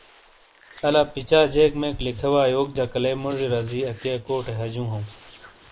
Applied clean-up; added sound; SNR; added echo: neural mask model Resemble Enhance denoiser.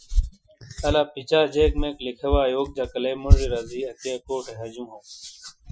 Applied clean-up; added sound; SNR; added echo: classical method Wiener filter.